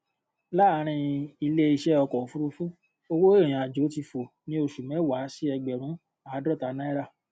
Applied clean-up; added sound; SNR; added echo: none; none; none; none.